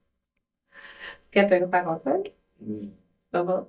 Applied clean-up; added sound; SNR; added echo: neural mask model DeepFilterNet 3.